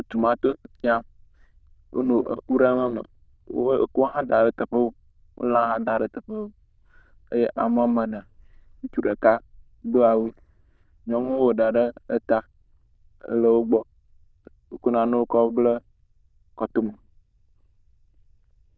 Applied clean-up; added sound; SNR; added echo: neural diffusion model UNIVERSE++.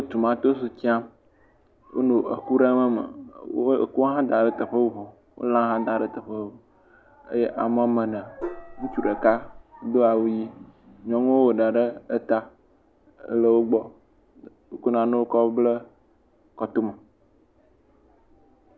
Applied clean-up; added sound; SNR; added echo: none; Gong; 12 dB; none.